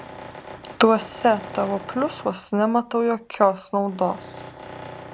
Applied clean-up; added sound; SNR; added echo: none; Tools; 16 dB; none.